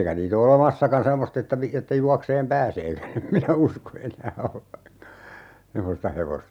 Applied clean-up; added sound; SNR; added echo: none; none; none; none.